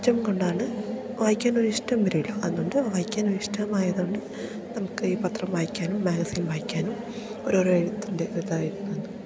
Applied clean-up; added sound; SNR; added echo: none; none; none; none.